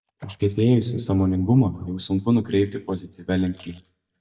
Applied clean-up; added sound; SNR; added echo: neural mask model DeepFilterNet 3.